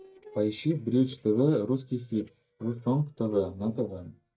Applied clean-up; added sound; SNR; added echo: neural mask model DeepFilterNet 3.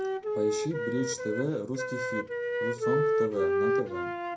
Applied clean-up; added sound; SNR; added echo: none; Wind instrument, woodwind instrument; -5 dB; reverberation time 0.2 s.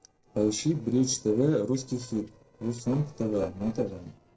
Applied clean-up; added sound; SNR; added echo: neural separator model SepFormer DNS4.